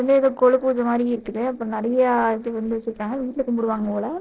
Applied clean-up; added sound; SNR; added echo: neural separator model SepFormer DNS4.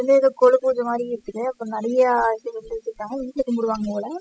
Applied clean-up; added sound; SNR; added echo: classical method spectral subtraction.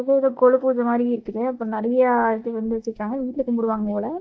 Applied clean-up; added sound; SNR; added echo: neural mask model DeepFilterNet 3.